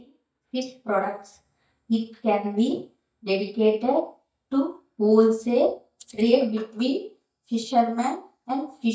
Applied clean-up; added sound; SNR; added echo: neural mask model DeepFilterNet 3.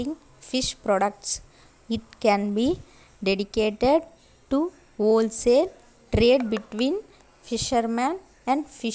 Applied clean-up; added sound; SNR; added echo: none; none; none; none.